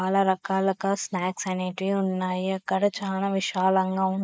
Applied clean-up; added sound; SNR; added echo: neural mask model Resemble Enhance denoiser.